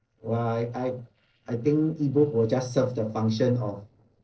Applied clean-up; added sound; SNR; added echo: neural separator model SepFormer DNS4.